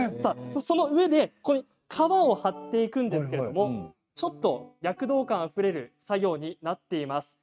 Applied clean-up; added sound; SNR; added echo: neural mask model RNNoise.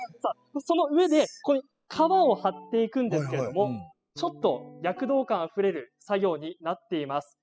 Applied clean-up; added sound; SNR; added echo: classical method spectral subtraction.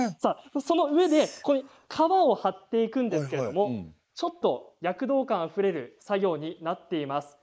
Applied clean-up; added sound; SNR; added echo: neural mask model Resemble Enhance denoiser.